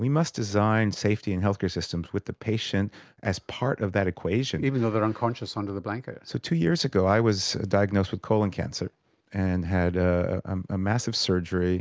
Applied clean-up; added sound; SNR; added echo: none; none; none; none.